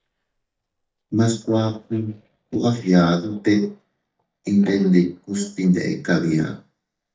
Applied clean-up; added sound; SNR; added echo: neural mask model DeepFilterNet 3.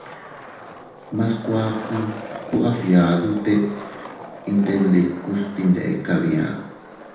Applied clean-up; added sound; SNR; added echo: none; Skateboard; 15 dB; reverberation time 0.9 s.